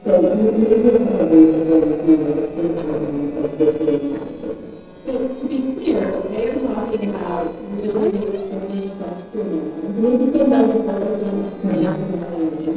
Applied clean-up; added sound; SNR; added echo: neural separator model SepFormer DNS4.